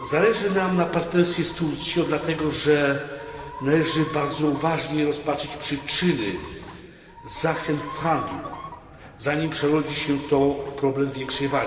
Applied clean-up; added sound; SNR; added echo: none; Chicken, rooster; 15 dB; reverberation time 2.3 s.